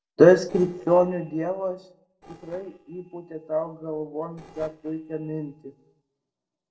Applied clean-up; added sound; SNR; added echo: neural separator model SepFormer DNS4.